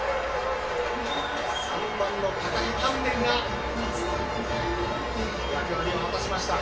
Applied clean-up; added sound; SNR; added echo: none; none; none; reverberation time 0.3 s.